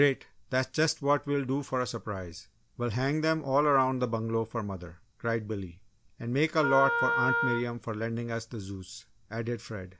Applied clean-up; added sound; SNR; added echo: none; Wind instrument, woodwind instrument; 1 dB; none.